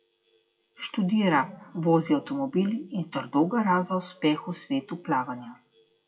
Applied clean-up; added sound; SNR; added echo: classical method WPE with log-MMSE.